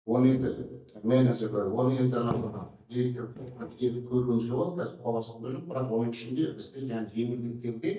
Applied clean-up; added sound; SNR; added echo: neural mask model DeepFilterNet 3.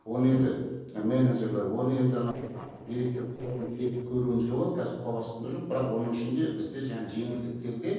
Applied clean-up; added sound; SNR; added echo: neural separator model SepFormer DNS4.